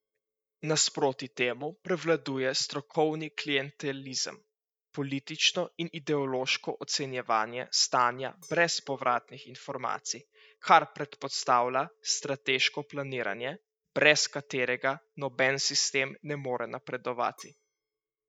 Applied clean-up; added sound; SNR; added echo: neural mask model DeepFilterNet 3.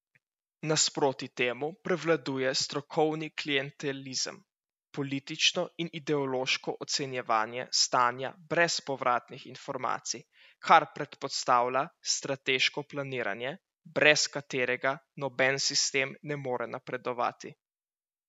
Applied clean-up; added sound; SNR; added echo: none; none; none; none.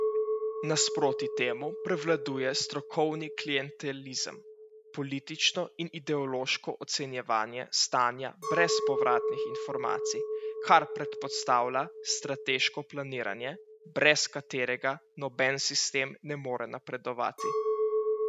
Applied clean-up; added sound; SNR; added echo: none; Chink, clink; 5 dB; none.